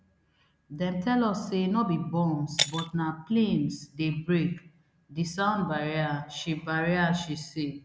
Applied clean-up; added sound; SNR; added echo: none; Shatter; 9 dB; none.